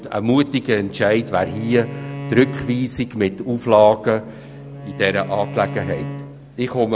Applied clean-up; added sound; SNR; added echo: none; Bowed string instrument; 13 dB; none.